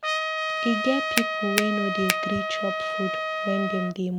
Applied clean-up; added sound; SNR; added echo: none; Trumpet + Finger snapping; -1 dB; none.